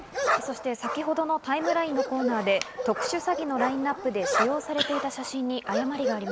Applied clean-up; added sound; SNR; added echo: none; Bark; 3 dB; none.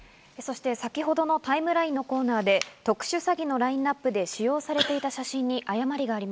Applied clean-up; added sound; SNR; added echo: none; none; none; none.